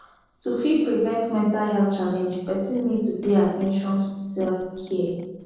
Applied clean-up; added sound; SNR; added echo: neural separator model SepFormer DNS4.